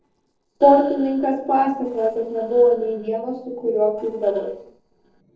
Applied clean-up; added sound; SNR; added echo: neural separator model SepFormer DNS4.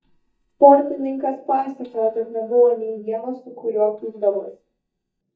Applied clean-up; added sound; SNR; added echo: neural mask model DeepFilterNet 3.